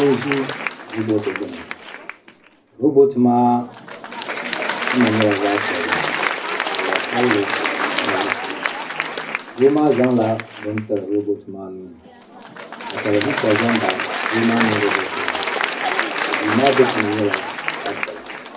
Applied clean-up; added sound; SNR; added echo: none; Applause; 3 dB; reverberation time 0.4 s.